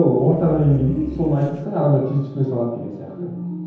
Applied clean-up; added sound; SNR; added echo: none; Growling; 15 dB; reverberation time 0.9 s.